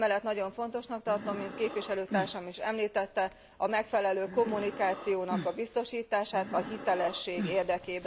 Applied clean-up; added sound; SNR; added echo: none; Breathing; 8 dB; none.